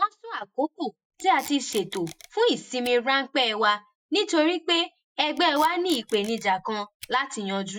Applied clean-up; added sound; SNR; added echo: classical method Wiener filter.